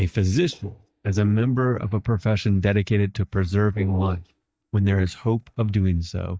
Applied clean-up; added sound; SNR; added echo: neural mask model DeepFilterNet 3.